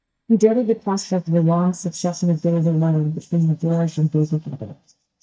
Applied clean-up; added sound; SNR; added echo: neural mask model DeepFilterNet 3.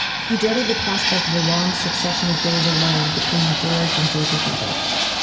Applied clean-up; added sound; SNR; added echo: none; Fixed-wing aircraft, airplane; -1 dB; reverberation time 1.8 s.